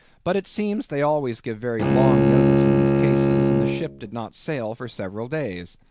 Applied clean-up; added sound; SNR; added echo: none; Bowed string instrument; -5 dB; none.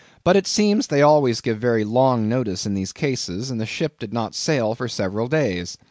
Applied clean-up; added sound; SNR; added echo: none; none; none; none.